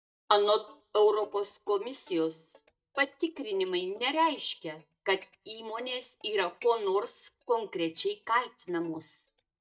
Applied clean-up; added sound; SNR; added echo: neural mask model DeepFilterNet 3.